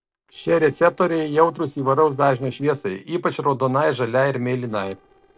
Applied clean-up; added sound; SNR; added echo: neural separator model SepFormer DNS4.